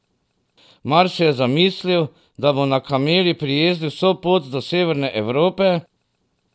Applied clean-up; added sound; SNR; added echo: none; none; none; none.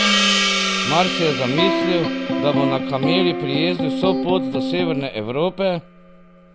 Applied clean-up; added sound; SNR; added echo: none; Gong + Electric guitar; -1 dB; none.